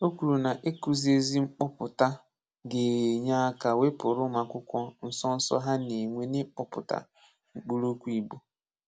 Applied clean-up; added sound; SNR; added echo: none; none; none; none.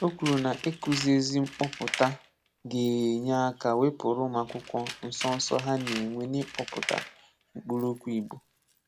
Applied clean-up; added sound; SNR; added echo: none; Tools; 12 dB; none.